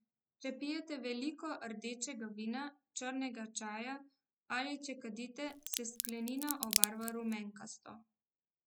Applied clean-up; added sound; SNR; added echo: none; Crack; -4 dB; none.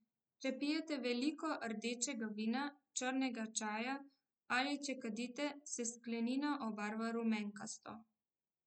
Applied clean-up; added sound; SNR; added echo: none; none; none; none.